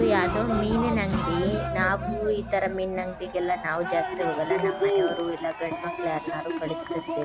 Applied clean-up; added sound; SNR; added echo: none; Cheering; 1 dB; none.